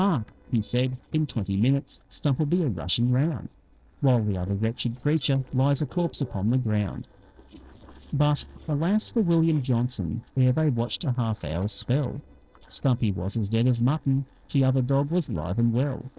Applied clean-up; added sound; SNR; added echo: neural separator model SepFormer DNS4.